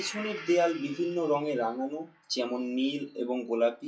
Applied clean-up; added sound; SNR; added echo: classical method WPE with log-MMSE.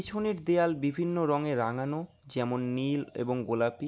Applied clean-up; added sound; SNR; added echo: none; none; none; none.